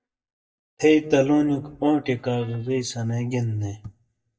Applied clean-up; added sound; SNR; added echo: neural mask model DeepFilterNet 3.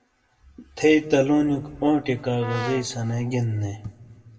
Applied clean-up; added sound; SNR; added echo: none; Brass instrument; 11 dB; reverberation time 1.5 s.